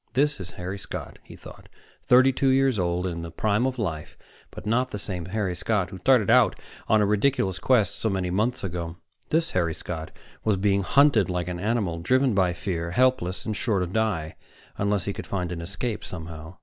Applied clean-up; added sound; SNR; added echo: none; none; none; none.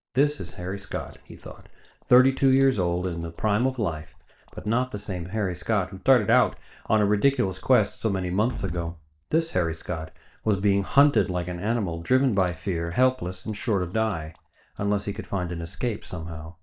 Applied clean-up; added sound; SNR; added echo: neural mask model DeepFilterNet 3.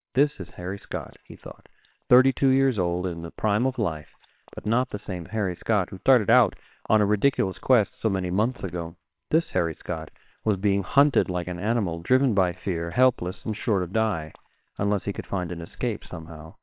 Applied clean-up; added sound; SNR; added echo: neural separator model SepFormer WHAMR!.